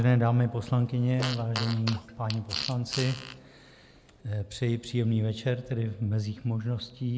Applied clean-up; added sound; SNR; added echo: none; Fart; 10 dB; none.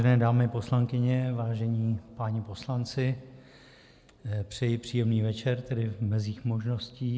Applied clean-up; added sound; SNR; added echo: none; none; none; none.